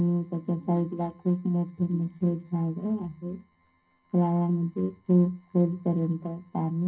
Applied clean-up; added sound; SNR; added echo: neural separator model SepFormer DNS4.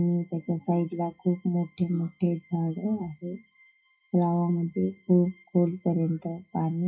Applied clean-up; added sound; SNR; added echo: classical method WPE with log-MMSE.